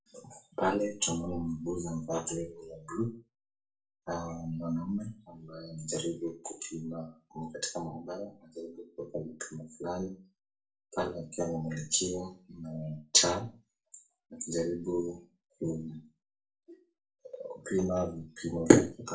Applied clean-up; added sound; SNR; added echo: none; none; none; reverberation time 0.3 s.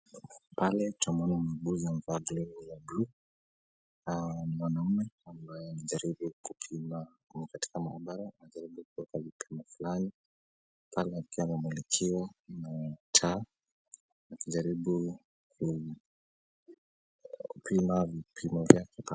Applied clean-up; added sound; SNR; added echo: none; none; none; none.